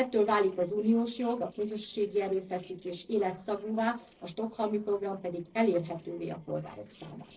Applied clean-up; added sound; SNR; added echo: neural separator model SepFormer DNS4.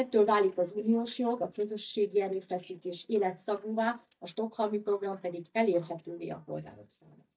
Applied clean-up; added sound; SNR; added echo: neural mask model DeepFilterNet 3.